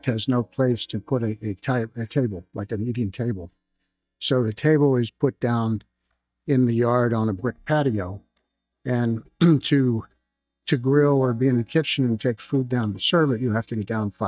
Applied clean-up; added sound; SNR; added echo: neural mask model DeepFilterNet 3.